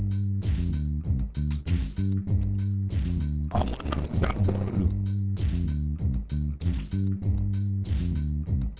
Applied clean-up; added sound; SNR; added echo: neural separator model SepFormer DNS4.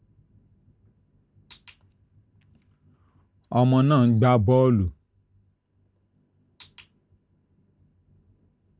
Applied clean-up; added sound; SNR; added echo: none; none; none; none.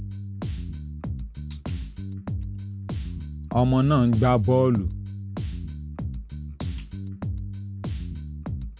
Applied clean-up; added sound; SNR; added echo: none; Bass guitar; 4 dB; none.